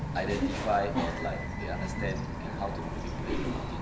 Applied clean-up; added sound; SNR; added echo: none; Bird vocalization, bird call, bird song; -2 dB; reverberation time 1.0 s.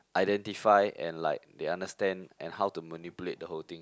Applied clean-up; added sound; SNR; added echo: none; none; none; none.